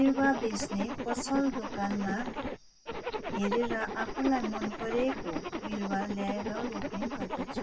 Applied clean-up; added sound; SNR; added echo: none; Zipper (clothing); 4 dB; reverberation time 0.4 s.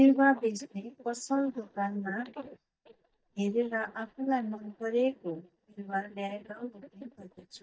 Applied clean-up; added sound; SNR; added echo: neural mask model DeepFilterNet 3.